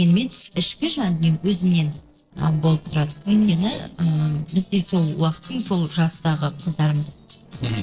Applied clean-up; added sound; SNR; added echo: neural separator model SepFormer DNS4.